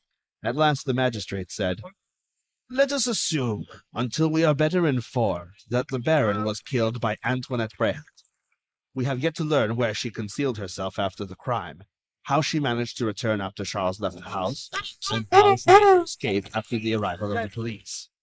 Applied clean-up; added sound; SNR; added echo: neural mask model Resemble Enhance denoiser.